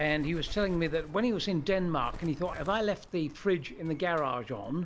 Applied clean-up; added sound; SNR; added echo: none; Bird; 13 dB; none.